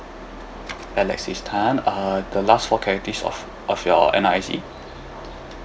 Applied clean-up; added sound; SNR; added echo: none; none; none; none.